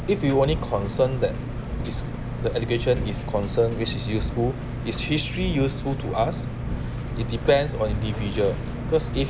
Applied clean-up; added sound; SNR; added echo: none; Engine; 5 dB; none.